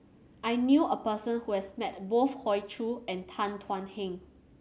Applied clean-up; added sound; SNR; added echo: none; none; none; none.